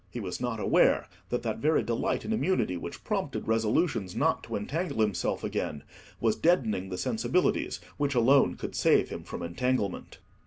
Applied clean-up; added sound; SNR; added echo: none; none; none; none.